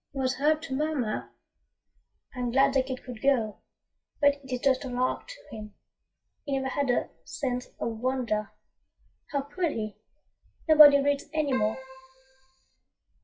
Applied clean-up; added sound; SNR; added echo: classical method WPE with log-MMSE.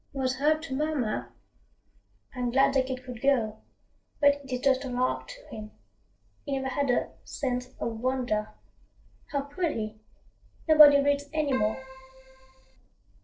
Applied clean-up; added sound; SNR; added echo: neural separator model SepFormer DNS4.